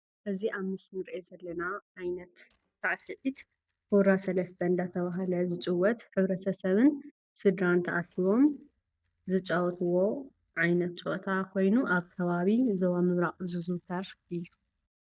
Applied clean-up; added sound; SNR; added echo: neural mask model DeepFilterNet 3.